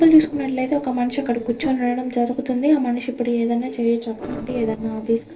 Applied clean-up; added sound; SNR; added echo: neural separator model SepFormer DNS4.